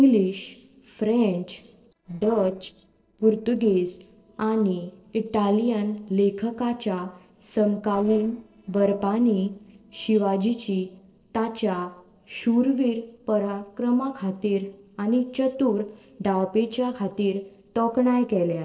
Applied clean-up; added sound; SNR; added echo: neural separator model SepFormer DNS4.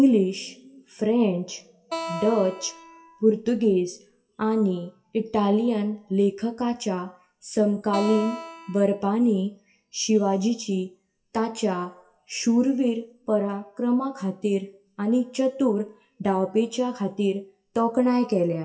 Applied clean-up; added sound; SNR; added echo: classical method WPE with log-MMSE.